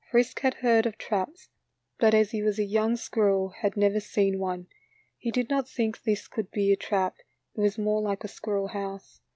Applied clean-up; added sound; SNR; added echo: none; none; none; none.